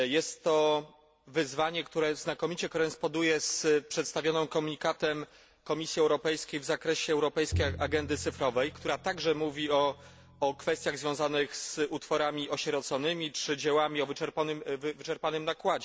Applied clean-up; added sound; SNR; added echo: none; Bowed string instrument; 10 dB; none.